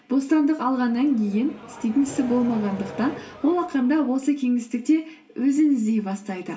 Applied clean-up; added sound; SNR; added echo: none; Accelerating, revving, vroom; 17 dB; reverberation time 0.2 s.